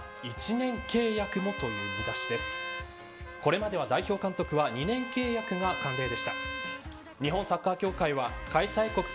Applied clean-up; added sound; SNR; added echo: none; Trumpet; 9 dB; none.